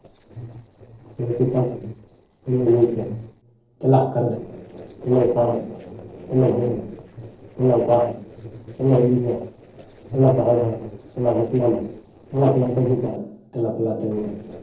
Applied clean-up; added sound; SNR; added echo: neural separator model SepFormer DNS4.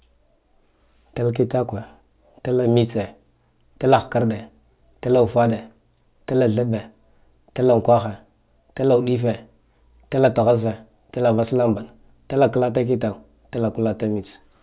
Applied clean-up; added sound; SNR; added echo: none; none; none; none.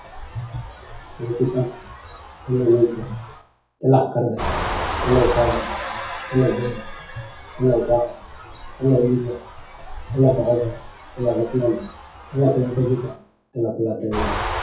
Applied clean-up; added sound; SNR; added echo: classical method WPE with log-MMSE.